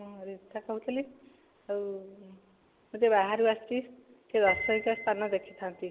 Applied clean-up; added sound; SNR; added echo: none; Piano; 11 dB; none.